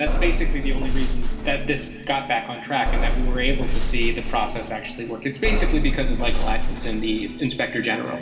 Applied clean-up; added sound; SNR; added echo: none; Bus / Engine; -4 dB; reverberation time 2.1 s.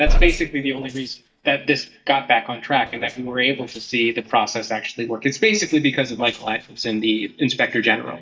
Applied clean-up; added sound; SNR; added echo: neural mask model DeepFilterNet 3.